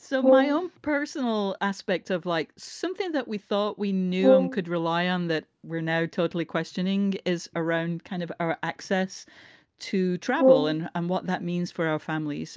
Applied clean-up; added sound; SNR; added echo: none; Brass instrument; -1 dB; none.